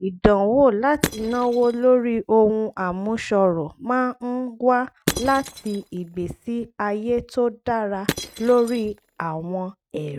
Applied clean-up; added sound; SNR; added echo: neural mask model RNNoise.